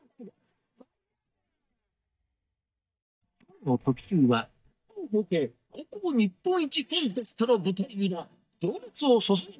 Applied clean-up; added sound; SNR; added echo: neural mask model DeepFilterNet 3.